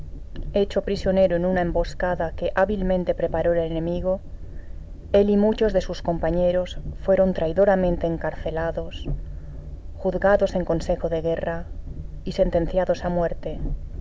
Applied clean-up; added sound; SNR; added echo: none; Train; 8 dB; none.